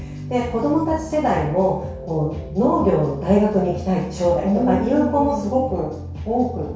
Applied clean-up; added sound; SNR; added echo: none; none; none; reverberation time 0.6 s.